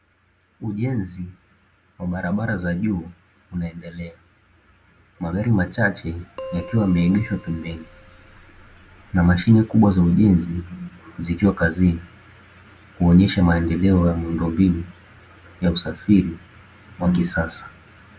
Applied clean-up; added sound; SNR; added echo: none; Keyboard (musical); 19 dB; none.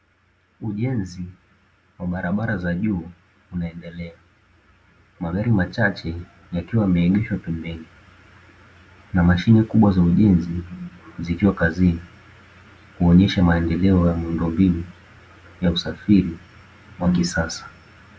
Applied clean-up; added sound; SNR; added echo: none; none; none; none.